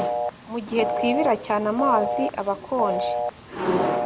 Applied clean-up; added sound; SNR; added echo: none; Telephone; 3 dB; none.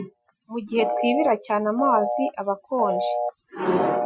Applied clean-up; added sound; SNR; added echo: classical method Wiener filter.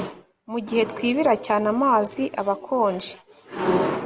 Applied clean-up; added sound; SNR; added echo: none; none; none; none.